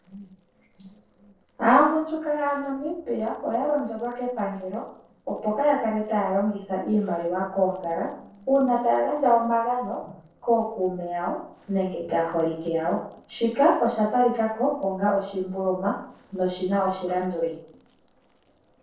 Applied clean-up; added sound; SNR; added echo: neural separator model SepFormer DNS4.